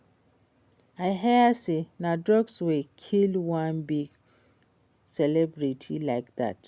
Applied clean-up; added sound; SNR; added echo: none; none; none; none.